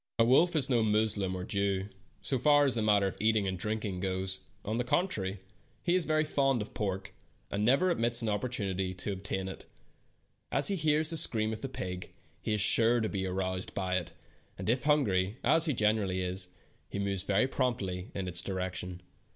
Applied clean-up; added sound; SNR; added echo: none; none; none; none.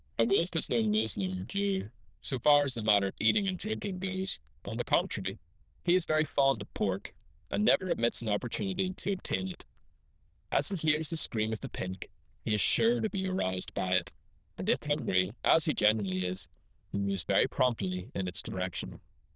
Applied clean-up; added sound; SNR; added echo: neural diffusion model UNIVERSE++.